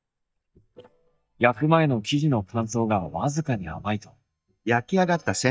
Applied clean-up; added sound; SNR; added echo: neural mask model DeepFilterNet 3.